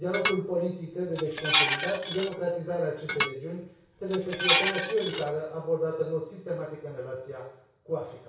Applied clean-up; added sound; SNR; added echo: none; Dishes, pots, and pans; 0 dB; reverberation time 0.6 s.